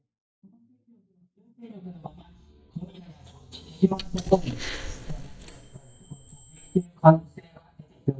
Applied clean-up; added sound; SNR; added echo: neural mask model DeepFilterNet 3.